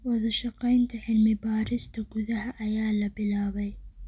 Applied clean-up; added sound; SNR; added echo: none; none; none; none.